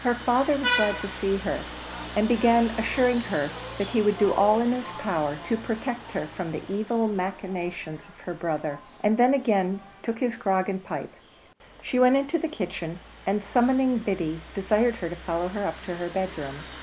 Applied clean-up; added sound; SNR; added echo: none; Vehicle horn, car horn, honking; 12 dB; none.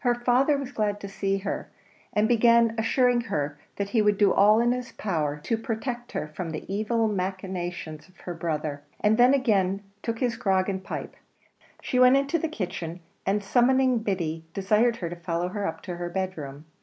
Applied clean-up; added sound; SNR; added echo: none; none; none; none.